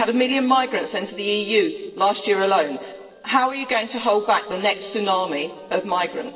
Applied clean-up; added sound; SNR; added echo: neural separator model SepFormer DNS4.